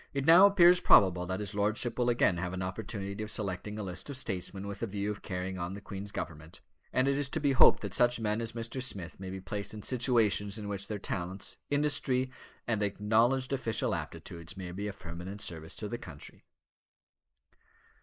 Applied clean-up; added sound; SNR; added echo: neural mask model Resemble Enhance denoiser.